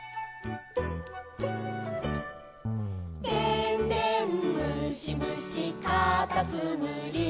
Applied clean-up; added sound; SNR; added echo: none; none; none; none.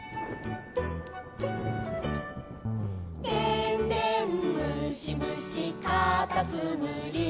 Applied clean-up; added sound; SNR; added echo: none; Thunder; 14 dB; none.